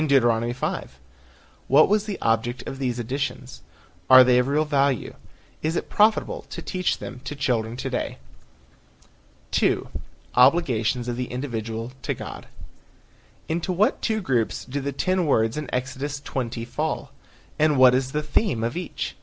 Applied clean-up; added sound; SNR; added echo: none; none; none; none.